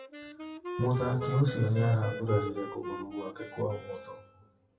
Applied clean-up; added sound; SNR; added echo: classical method WPE with log-MMSE.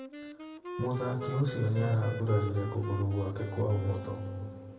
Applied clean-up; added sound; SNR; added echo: none; Wind instrument, woodwind instrument; 10 dB; reverberation time 2.1 s.